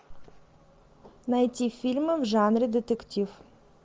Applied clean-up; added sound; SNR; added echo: none; none; none; none.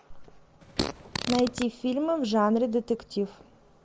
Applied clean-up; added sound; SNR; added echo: none; Fart; 5 dB; none.